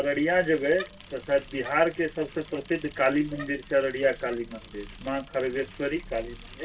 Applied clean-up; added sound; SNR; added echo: none; Bicycle; 16 dB; reverberation time 0.1 s.